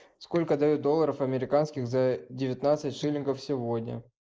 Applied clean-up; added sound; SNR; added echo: neural mask model Resemble Enhance denoiser.